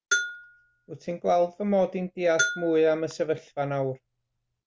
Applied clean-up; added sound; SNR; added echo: none; Bell; 8 dB; none.